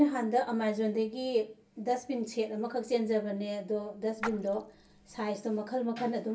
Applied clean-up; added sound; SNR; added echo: none; Splash, splatter; 12 dB; reverberation time 0.2 s.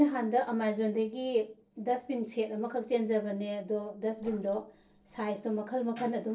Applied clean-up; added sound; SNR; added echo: neural separator model SepFormer DNS4.